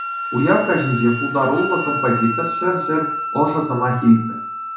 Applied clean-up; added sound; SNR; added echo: none; Wind instrument, woodwind instrument; 6 dB; reverberation time 0.6 s.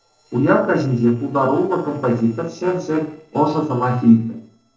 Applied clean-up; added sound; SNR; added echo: neural separator model SepFormer DNS4.